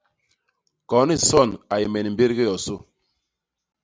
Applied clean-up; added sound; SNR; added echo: none; none; none; none.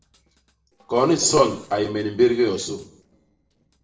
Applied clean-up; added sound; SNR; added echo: neural separator model SepFormer DNS4.